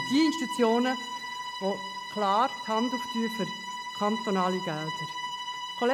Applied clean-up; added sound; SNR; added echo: none; Bowed string instrument; 7 dB; none.